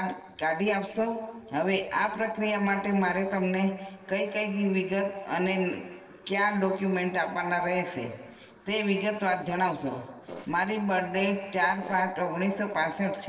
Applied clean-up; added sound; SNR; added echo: neural separator model SepFormer DNS4.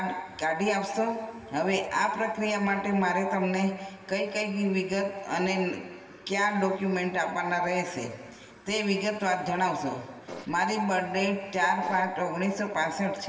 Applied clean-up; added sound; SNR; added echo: none; Fart; 14 dB; reverberation time 2.2 s.